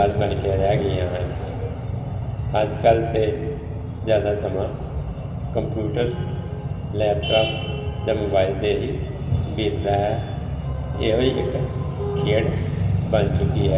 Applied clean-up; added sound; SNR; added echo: none; Tambourine; 19 dB; reverberation time 2.9 s.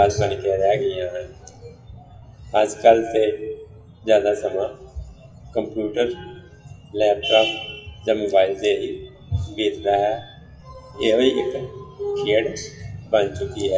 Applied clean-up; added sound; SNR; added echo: classical method WPE with log-MMSE.